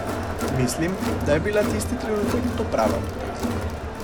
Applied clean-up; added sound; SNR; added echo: none; Crowd; 0 dB; none.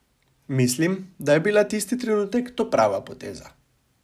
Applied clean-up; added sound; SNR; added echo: none; none; none; none.